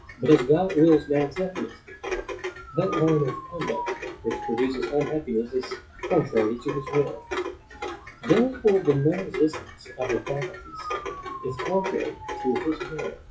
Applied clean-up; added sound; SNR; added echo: classical method WPE with log-MMSE.